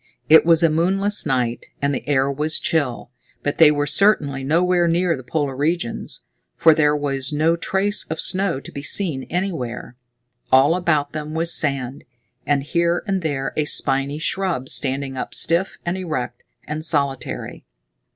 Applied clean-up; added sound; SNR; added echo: none; none; none; none.